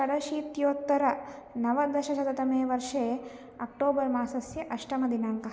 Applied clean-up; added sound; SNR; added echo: none; none; none; none.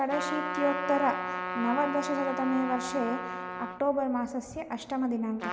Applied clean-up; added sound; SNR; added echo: none; Trumpet; 6 dB; none.